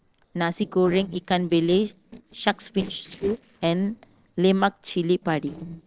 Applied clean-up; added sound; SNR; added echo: neural separator model SepFormer DNS4.